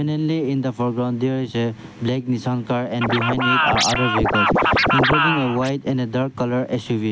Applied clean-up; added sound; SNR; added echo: none; Scratching (performance technique); -3 dB; none.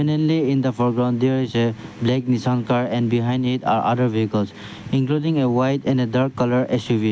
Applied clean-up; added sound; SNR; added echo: none; none; none; none.